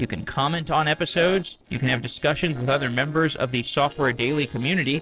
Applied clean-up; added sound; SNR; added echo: neural separator model SepFormer DNS4.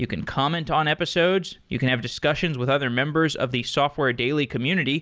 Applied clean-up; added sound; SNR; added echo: none; none; none; none.